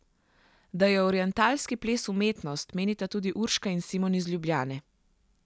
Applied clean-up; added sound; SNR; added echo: none; none; none; none.